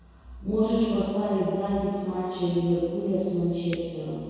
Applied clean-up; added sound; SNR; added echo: none; Finger snapping; 18 dB; reverberation time 2.0 s.